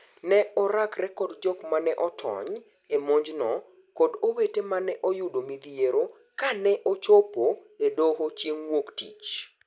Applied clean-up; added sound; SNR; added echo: none; none; none; none.